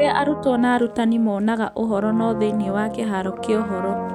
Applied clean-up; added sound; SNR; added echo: none; Brass instrument; 9 dB; none.